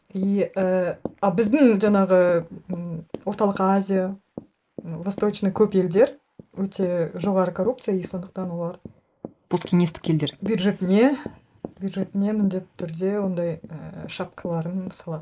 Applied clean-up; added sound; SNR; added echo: neural mask model Resemble Enhance denoiser.